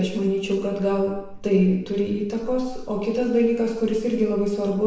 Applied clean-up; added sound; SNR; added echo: none; none; none; reverberation time 0.8 s.